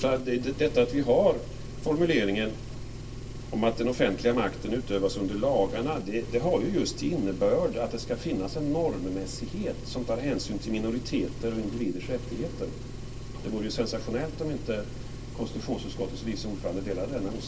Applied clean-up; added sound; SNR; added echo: none; Engine; 11 dB; reverberation time 0.2 s.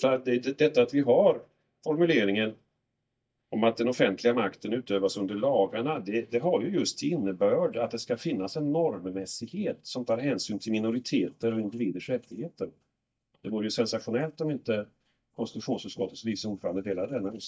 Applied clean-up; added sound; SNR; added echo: neural mask model DeepFilterNet 3.